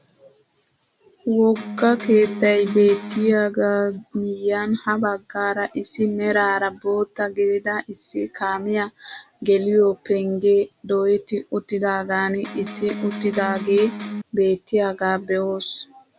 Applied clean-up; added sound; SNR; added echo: none; Electric guitar; 8 dB; none.